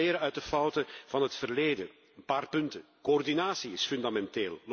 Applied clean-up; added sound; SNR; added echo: none; none; none; none.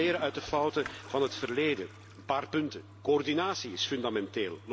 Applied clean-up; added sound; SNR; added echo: none; Toilet flush; 17 dB; none.